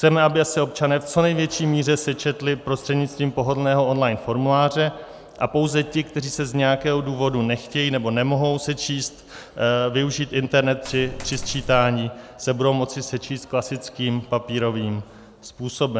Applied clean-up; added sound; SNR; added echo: none; Coin (dropping); 10 dB; none.